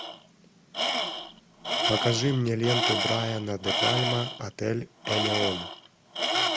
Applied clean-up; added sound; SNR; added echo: none; Tools; -1 dB; none.